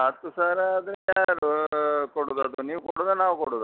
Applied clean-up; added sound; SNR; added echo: none; none; none; none.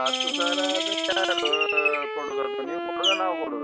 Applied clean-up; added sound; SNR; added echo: none; Bird + Wind instrument, woodwind instrument; -3 dB; none.